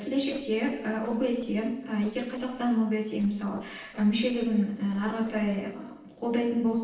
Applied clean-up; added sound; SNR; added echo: neural separator model SepFormer DNS4.